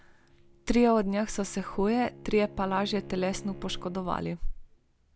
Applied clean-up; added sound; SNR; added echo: none; Bowed string instrument; 20 dB; none.